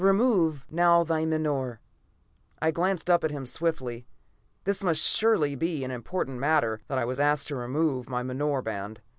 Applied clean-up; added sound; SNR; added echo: none; none; none; none.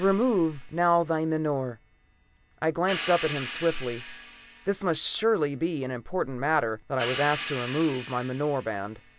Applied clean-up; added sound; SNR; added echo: none; Hi-hat; 11 dB; none.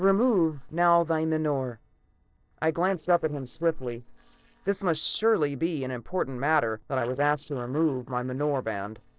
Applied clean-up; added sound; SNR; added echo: neural separator model SepFormer DNS4.